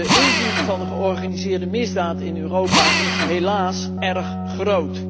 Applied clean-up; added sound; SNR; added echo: none; Drill + Keyboard (musical); -2 dB; none.